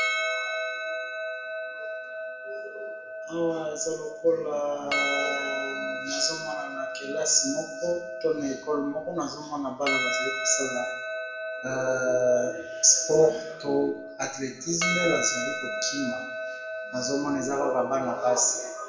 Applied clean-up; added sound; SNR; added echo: none; Percussion; 4 dB; reverberation time 0.7 s.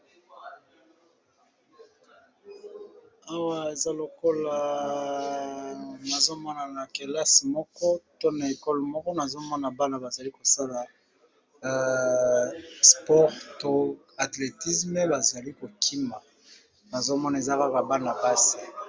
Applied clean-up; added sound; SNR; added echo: none; none; none; none.